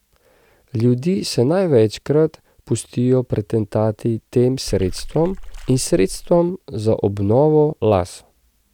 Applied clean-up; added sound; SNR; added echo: none; Water / Splash, splatter; 12 dB; none.